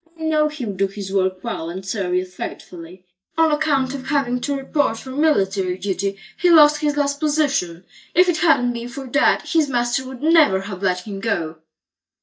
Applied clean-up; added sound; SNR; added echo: neural mask model DeepFilterNet 3.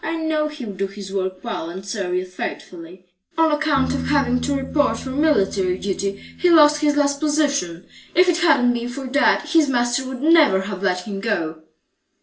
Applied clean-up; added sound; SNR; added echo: none; Piano; 16 dB; reverberation time 0.2 s.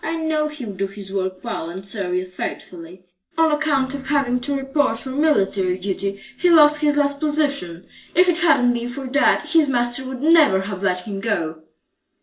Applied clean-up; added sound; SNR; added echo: neural separator model SepFormer DNS4.